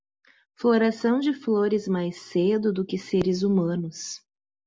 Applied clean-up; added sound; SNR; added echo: none; none; none; none.